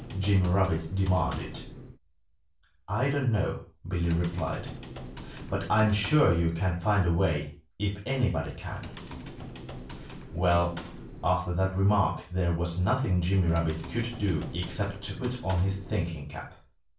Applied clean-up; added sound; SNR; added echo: none; Typing; 15 dB; reverberation time 0.3 s.